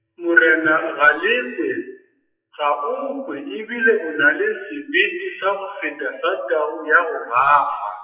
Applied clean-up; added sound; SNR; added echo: classical method WPE with log-MMSE.